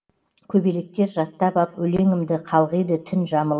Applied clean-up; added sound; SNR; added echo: none; none; none; reverberation time 1.0 s.